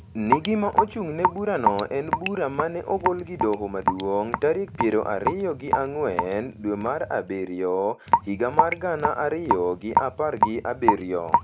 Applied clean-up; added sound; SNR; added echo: none; Raindrop / Drip; 1 dB; none.